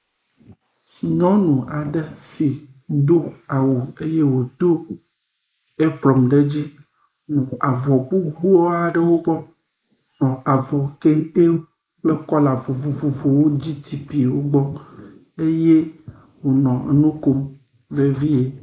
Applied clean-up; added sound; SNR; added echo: neural mask model Resemble Enhance denoiser.